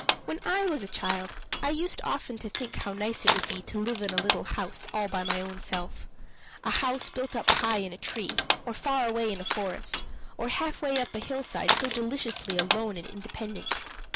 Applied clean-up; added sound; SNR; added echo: none; Crushing; -1 dB; none.